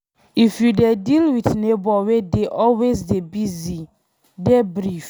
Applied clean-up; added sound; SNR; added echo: none; none; none; none.